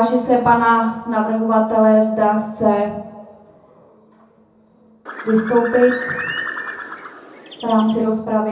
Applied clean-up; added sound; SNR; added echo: none; Bird; 10 dB; reverberation time 0.6 s.